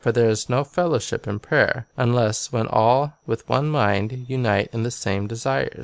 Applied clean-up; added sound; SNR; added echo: none; none; none; none.